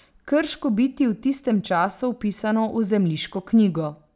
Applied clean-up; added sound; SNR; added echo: none; none; none; none.